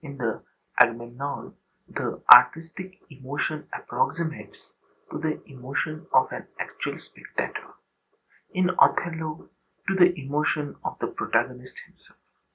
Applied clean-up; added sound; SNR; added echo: none; none; none; none.